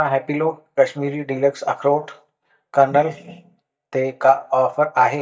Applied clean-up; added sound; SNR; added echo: neural mask model DeepFilterNet 3.